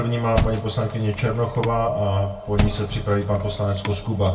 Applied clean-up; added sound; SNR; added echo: none; Thump, thud; 7 dB; reverberation time 0.2 s.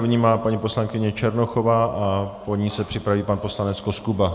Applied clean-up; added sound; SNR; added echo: none; none; none; none.